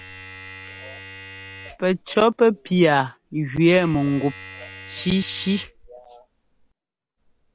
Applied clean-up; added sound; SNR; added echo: none; Domestic sounds, home sounds; 19 dB; none.